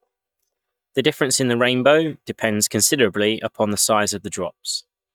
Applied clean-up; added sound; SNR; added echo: neural mask model DeepFilterNet 3.